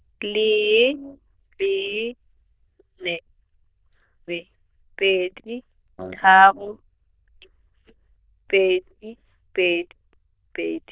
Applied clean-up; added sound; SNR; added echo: neural diffusion model UNIVERSE++.